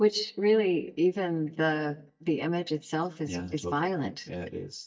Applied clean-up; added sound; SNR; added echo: neural mask model DeepFilterNet 3.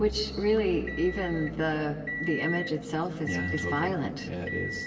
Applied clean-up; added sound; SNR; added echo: none; Motor vehicle (road) / Engine; 7 dB; reverberation time 1.4 s.